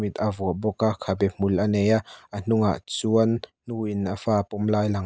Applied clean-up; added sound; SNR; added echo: none; none; none; none.